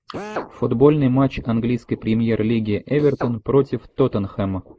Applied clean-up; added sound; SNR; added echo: neural mask model Resemble Enhance denoiser.